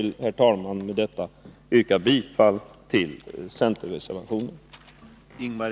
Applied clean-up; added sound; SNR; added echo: none; none; none; none.